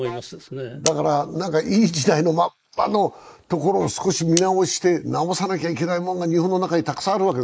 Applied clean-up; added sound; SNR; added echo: neural mask model Resemble Enhance denoiser.